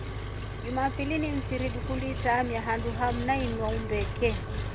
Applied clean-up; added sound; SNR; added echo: none; Engine; 2 dB; none.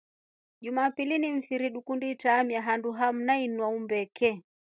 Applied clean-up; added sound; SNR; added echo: none; none; none; none.